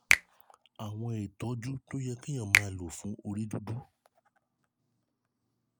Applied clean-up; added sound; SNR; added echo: none; Finger snapping; -4 dB; none.